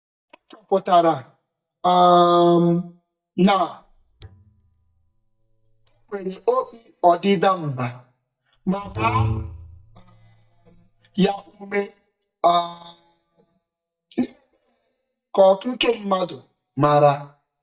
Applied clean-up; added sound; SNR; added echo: neural mask model DeepFilterNet 3.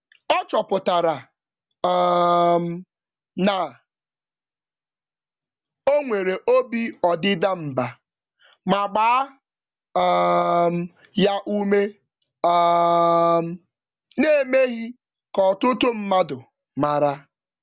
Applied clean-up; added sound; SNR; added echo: none; none; none; none.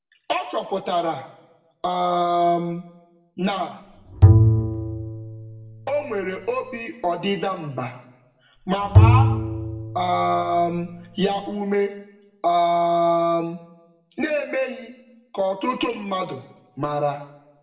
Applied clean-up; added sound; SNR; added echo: none; Bowed string instrument; -5 dB; reverberation time 0.8 s.